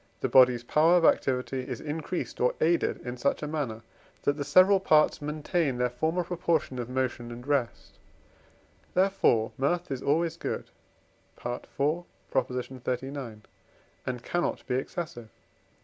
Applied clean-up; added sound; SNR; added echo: none; none; none; none.